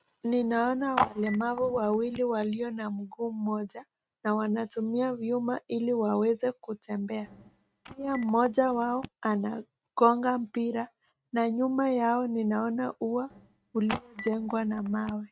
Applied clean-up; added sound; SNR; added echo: neural mask model RNNoise.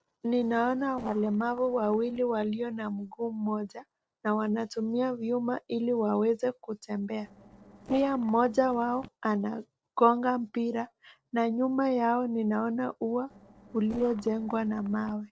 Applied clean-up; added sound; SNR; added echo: neural separator model SepFormer DNS4.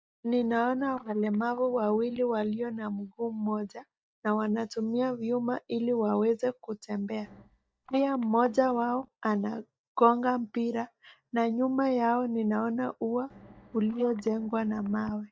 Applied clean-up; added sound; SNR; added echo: neural mask model DeepFilterNet 3.